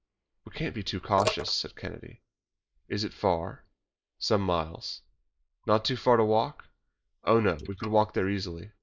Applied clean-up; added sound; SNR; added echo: neural mask model Resemble Enhance denoiser.